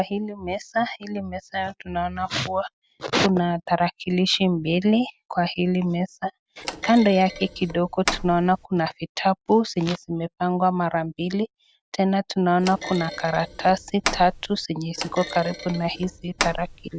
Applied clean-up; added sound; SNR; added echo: none; Thump, thud; 9 dB; none.